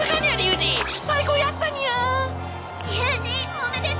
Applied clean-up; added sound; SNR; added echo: none; none; none; none.